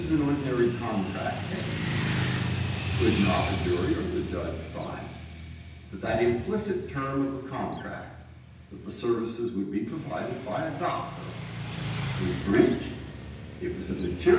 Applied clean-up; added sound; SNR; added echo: none; Motorcycle / Traffic noise, roadway noise; 5 dB; reverberation time 0.9 s.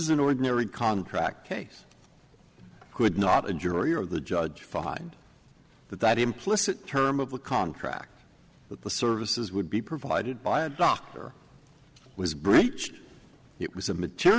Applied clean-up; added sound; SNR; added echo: none; none; none; none.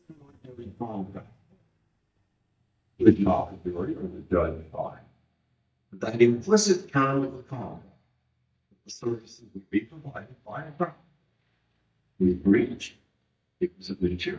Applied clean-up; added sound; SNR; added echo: neural mask model DeepFilterNet 3.